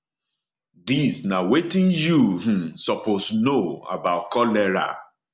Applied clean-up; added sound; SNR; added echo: none; none; none; none.